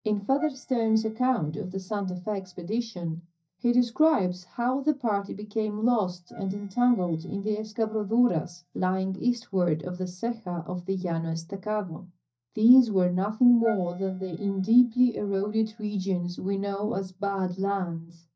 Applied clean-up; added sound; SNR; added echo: neural mask model DeepFilterNet 3.